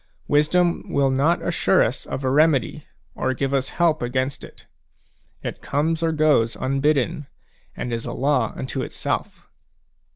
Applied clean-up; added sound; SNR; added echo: none; none; none; none.